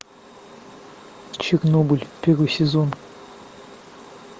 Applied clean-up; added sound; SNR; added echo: none; none; none; none.